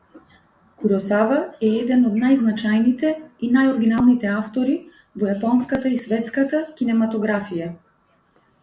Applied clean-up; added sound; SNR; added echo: none; none; none; none.